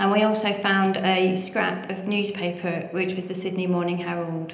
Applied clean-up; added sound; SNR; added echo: none; none; none; reverberation time 0.9 s.